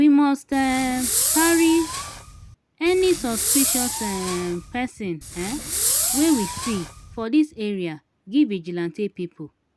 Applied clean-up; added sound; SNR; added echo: none; Fireworks; -1 dB; none.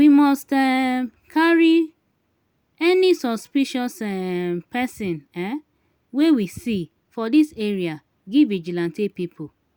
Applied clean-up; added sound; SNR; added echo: none; none; none; none.